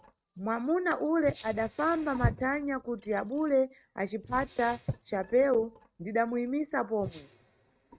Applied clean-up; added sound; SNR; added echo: neural mask model RNNoise.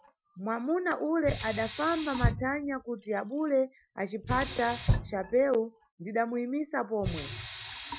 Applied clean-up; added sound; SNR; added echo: classical method Wiener filter.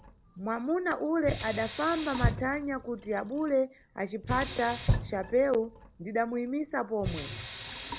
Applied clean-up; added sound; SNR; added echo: none; Sink (filling or washing); 6 dB; none.